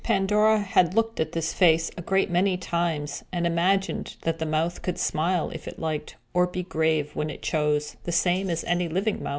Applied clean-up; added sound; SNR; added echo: none; none; none; none.